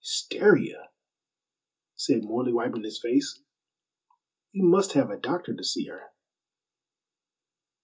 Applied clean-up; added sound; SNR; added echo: none; none; none; reverberation time 0.2 s.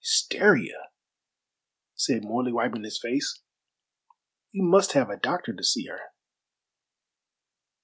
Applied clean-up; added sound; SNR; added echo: none; none; none; none.